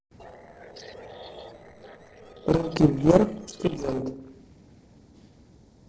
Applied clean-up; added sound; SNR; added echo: neural separator model SepFormer DNS4.